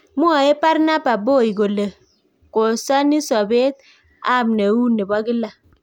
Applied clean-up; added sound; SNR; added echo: none; none; none; none.